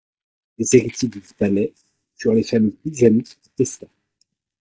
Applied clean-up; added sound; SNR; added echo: neural mask model DeepFilterNet 3.